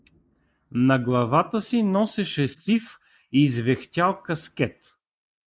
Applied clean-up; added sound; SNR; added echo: neural mask model Resemble Enhance denoiser.